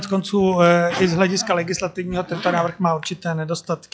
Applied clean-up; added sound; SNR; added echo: classical method log-MMSE.